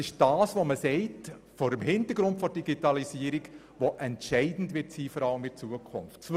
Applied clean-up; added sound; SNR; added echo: none; none; none; none.